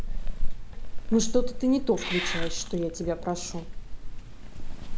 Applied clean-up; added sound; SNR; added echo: none; Meow / Purr; -3 dB; none.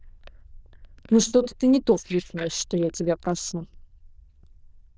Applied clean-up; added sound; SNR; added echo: neural diffusion model UNIVERSE++.